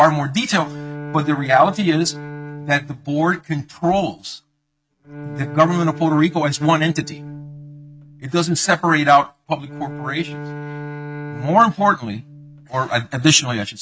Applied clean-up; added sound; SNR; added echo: neural mask model RNNoise.